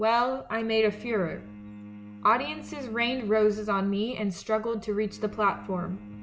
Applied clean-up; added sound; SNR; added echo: none; Bowed string instrument; 17 dB; none.